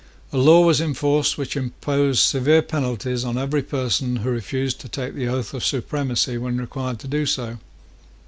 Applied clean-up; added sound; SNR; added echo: none; none; none; none.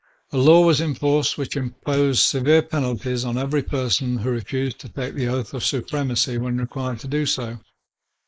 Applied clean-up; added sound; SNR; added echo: neural mask model Resemble Enhance denoiser.